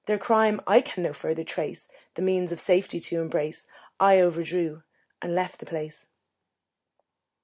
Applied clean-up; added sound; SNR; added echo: none; none; none; none.